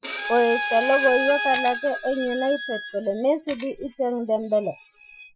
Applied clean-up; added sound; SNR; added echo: classical method Wiener filter.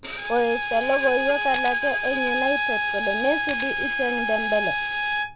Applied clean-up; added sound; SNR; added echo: none; Camera + Bowed string instrument; 0 dB; none.